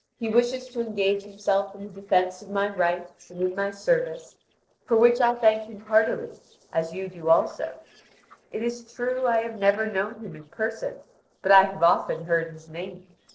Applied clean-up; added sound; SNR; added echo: neural separator model SepFormer DNS4.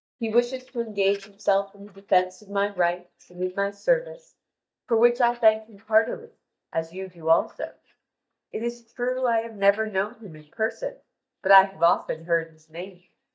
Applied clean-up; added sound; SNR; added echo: neural mask model DeepFilterNet 3.